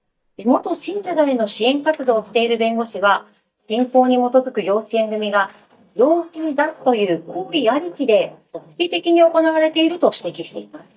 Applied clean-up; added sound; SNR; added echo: neural mask model DeepFilterNet 3.